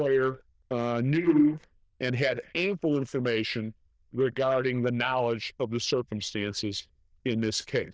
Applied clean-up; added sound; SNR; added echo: neural diffusion model UNIVERSE++.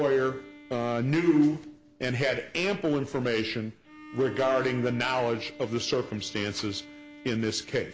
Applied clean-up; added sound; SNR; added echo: none; Bowed string instrument; 19 dB; none.